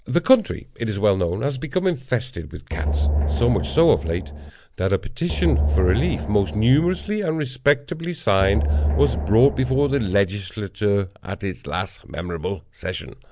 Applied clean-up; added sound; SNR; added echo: none; Drum; 2 dB; none.